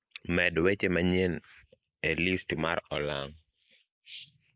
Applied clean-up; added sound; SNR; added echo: neural mask model Resemble Enhance denoiser.